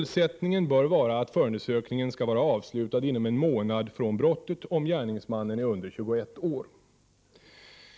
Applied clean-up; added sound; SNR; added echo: none; none; none; none.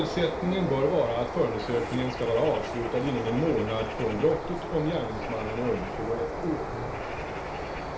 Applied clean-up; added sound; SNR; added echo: none; Bird; 5 dB; reverberation time 0.4 s.